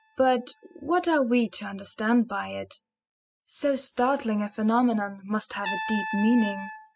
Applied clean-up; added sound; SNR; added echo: classical method spectral subtraction.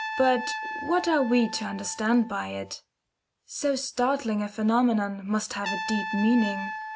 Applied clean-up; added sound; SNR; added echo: none; Trumpet; 10 dB; none.